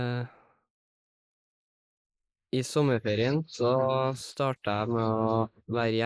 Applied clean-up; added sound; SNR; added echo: neural mask model Resemble Enhance denoiser.